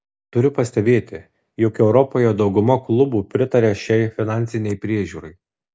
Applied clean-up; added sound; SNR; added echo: none; none; none; none.